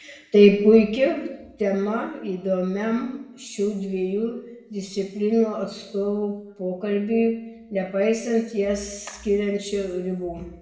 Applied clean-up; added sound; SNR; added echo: none; none; none; reverberation time 0.8 s.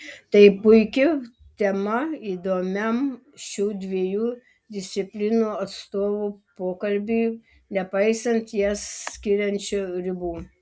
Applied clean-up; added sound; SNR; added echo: none; none; none; none.